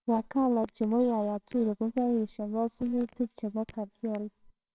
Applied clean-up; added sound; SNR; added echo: neural separator model SepFormer WHAMR!.